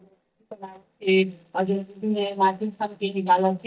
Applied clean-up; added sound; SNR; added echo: neural mask model DeepFilterNet 3.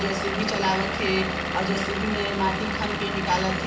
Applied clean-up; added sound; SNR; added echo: none; Engine / Vehicle; 1 dB; reverberation time 0.4 s.